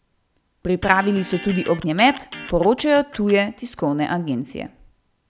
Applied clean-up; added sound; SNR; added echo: none; Electric guitar; 16 dB; none.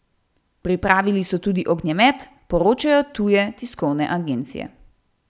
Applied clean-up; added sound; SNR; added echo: none; none; none; none.